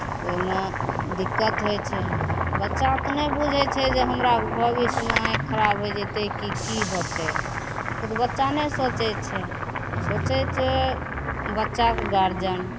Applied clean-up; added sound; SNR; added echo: none; Boiling + Bus / Engine; 1 dB; none.